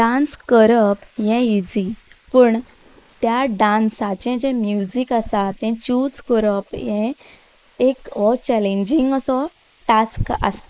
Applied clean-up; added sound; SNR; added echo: neural mask model Resemble Enhance denoiser.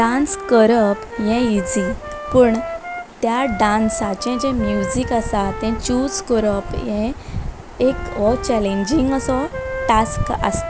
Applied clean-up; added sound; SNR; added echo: none; Wind instrument, woodwind instrument; 11 dB; none.